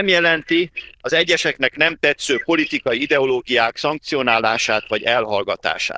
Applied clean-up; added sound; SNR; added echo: neural diffusion model UNIVERSE++.